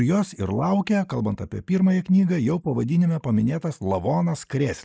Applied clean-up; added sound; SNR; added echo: neural mask model Resemble Enhance denoiser.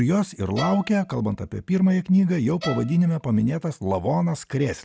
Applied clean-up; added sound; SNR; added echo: none; Bowed string instrument; 17 dB; none.